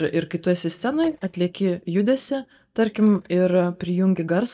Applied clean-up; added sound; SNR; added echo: neural mask model DeepFilterNet 3.